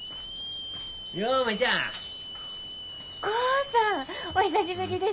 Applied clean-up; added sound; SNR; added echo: none; Hiss / Alarm; 11 dB; none.